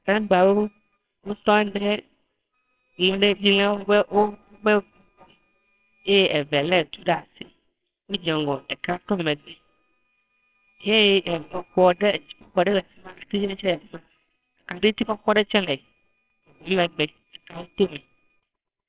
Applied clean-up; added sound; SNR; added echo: neural separator model SepFormer WHAMR!.